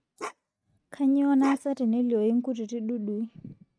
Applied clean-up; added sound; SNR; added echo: neural mask model RNNoise.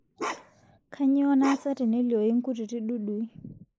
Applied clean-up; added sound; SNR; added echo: neural mask model Resemble Enhance denoiser.